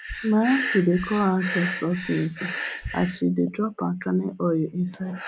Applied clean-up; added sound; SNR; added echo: none; Breathing; 10 dB; none.